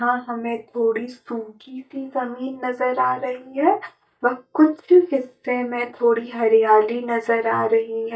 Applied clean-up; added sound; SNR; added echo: neural mask model DeepFilterNet 3.